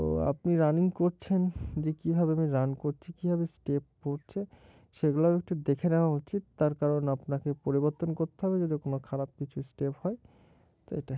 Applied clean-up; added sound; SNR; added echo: none; none; none; none.